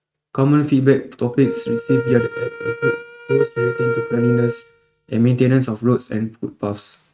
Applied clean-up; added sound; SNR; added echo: neural mask model RNNoise.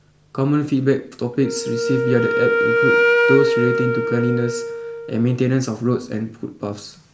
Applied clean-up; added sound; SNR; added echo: none; Wind instrument, woodwind instrument; 0 dB; none.